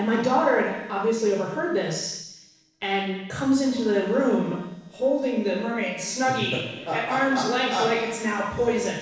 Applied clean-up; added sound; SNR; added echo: neural separator model SepFormer DNS4.